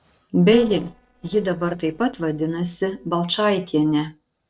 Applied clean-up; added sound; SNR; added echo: neural separator model SepFormer DNS4.